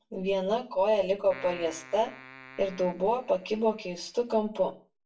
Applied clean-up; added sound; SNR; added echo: none; Keyboard (musical); 20 dB; reverberation time 0.3 s.